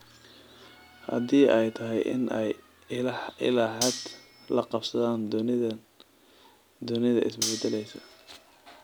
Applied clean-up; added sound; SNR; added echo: none; Cutlery, silverware; 8 dB; none.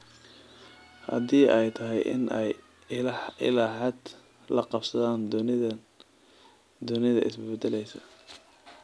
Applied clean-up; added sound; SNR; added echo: none; none; none; none.